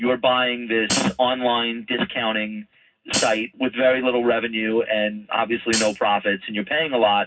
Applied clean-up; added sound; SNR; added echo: none; Hi-hat; 5 dB; reverberation time 0.4 s.